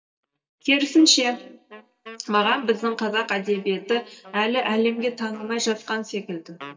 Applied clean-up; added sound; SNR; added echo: neural mask model DeepFilterNet 3.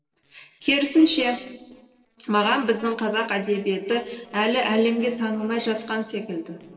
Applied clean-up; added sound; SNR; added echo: neural separator model SepFormer DNS4.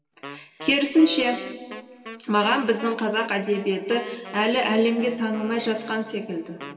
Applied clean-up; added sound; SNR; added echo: none; Wind instrument, woodwind instrument; 16 dB; reverberation time 1.9 s.